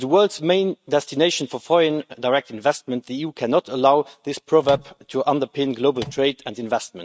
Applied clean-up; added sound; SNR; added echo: neural mask model RNNoise.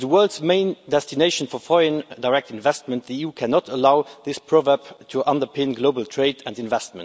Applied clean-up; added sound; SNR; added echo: none; none; none; none.